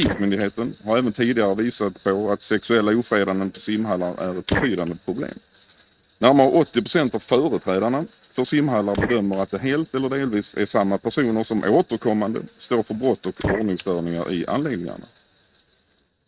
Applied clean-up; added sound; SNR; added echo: neural mask model RNNoise.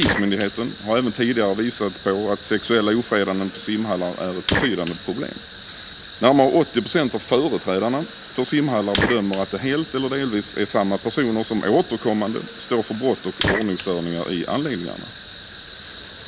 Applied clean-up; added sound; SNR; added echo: none; Fire; 9 dB; none.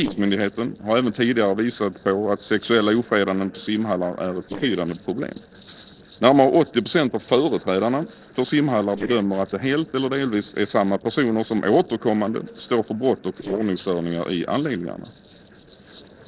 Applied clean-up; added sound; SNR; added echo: neural separator model SepFormer DNS4.